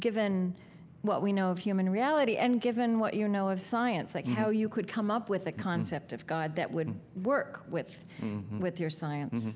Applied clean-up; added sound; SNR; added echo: none; none; none; none.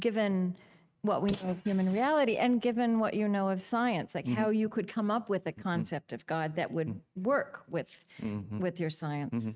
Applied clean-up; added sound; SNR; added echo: neural mask model RNNoise.